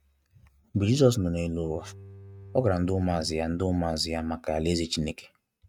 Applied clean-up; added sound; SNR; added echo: neural mask model RNNoise.